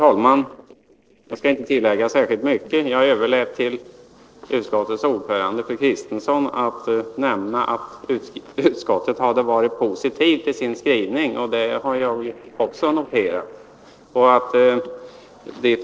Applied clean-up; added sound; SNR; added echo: neural separator model SepFormer DNS4.